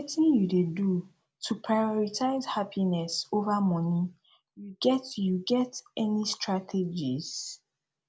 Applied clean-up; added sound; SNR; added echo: none; none; none; none.